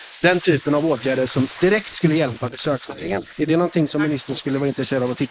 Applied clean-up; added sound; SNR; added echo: neural mask model Resemble Enhance denoiser.